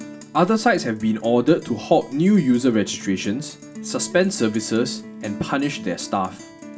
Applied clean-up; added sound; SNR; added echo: none; Guitar; 15 dB; reverberation time 0.2 s.